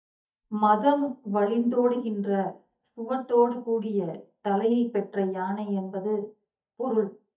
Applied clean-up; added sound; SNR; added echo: neural mask model DeepFilterNet 3.